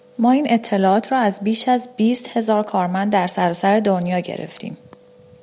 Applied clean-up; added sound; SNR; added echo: none; none; none; none.